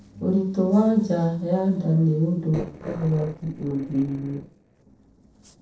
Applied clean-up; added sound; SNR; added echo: neural separator model SepFormer DNS4.